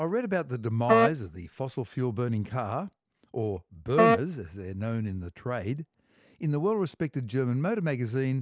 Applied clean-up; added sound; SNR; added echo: none; Wind instrument, woodwind instrument; -4 dB; none.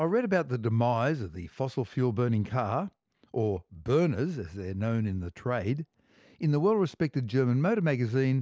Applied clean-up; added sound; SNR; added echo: none; none; none; none.